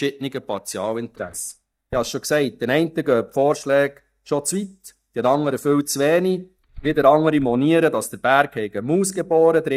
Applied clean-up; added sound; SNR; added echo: neural mask model DeepFilterNet 3.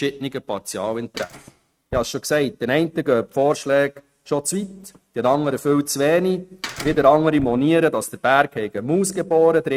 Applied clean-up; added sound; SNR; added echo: neural mask model RNNoise.